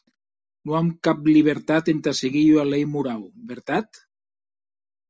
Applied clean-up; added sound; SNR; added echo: none; none; none; none.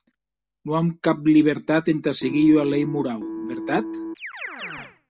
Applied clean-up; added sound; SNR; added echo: none; Keyboard (musical); 12 dB; none.